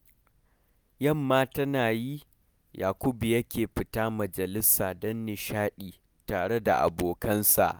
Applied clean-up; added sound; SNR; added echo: none; none; none; none.